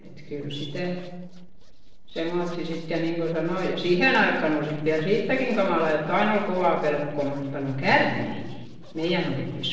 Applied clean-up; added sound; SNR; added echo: neural separator model SepFormer DNS4.